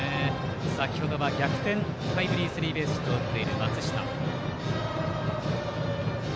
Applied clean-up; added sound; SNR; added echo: none; none; none; none.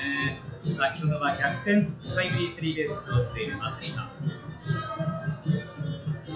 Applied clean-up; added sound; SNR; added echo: classical method WPE with log-MMSE.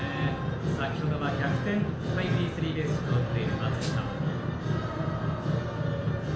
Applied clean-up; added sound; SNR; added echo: none; Snare drum; 18 dB; reverberation time 0.5 s.